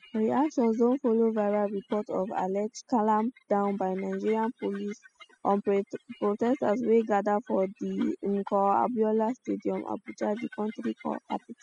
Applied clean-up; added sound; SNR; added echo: classical method spectral subtraction.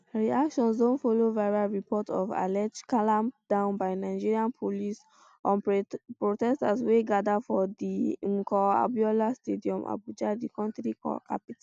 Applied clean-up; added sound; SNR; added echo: none; none; none; none.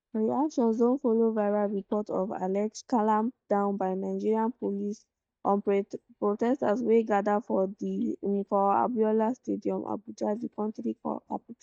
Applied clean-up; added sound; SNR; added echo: neural mask model DeepFilterNet 3.